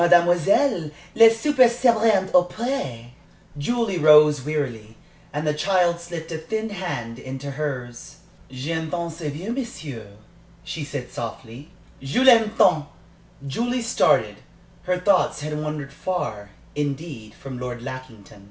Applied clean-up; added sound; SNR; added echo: none; none; none; none.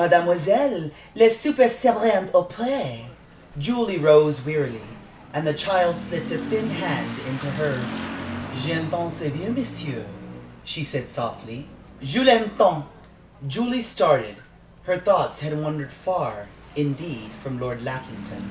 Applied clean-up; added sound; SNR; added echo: none; Motorcycle / Accelerating, revving, vroom; 14 dB; none.